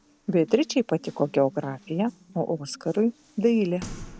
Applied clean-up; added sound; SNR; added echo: none; Water tap, faucet; 19 dB; none.